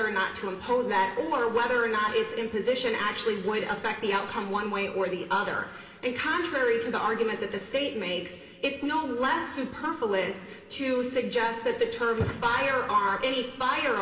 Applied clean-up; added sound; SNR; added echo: none; none; none; reverberation time 2.6 s.